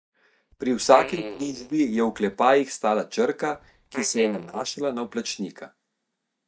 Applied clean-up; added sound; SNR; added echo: neural mask model DeepFilterNet 3.